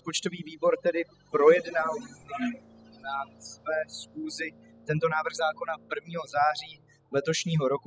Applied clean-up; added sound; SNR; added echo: classical method spectral subtraction.